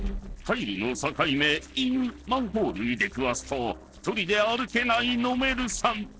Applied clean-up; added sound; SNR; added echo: neural separator model SepFormer DNS4.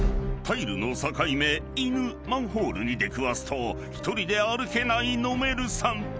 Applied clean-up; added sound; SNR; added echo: none; none; none; none.